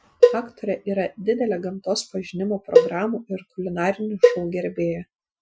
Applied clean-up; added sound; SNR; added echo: classical method Wiener filter.